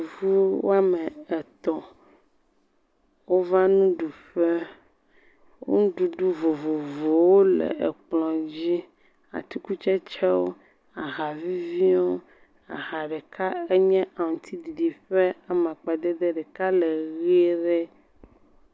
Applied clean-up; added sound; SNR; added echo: none; none; none; none.